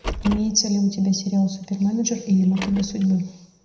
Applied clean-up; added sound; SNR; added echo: none; Car; 14 dB; reverberation time 0.8 s.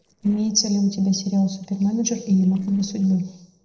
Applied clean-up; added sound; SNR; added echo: neural separator model SepFormer DNS4.